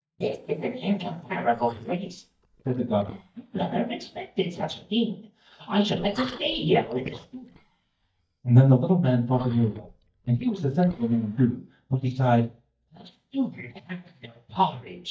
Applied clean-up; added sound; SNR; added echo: neural mask model DeepFilterNet 3.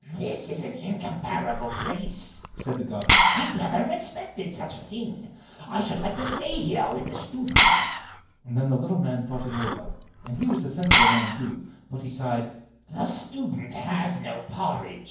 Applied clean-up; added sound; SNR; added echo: none; Liquid; -4 dB; reverberation time 0.9 s.